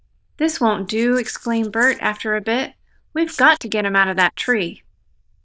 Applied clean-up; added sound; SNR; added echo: neural diffusion model UNIVERSE++.